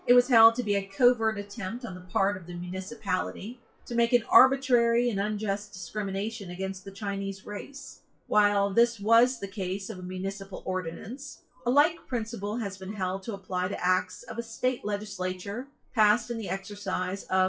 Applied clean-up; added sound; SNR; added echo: classical method WPE with log-MMSE.